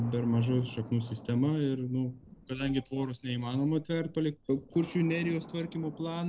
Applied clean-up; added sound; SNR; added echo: none; Thunder; 18 dB; none.